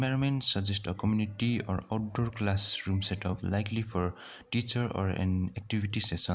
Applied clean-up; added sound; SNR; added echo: none; none; none; none.